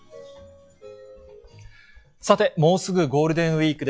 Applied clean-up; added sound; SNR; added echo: classical method log-MMSE.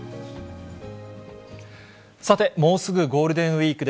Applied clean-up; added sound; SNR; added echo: none; none; none; none.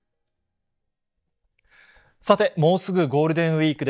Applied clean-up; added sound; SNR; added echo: neural mask model DeepFilterNet 3.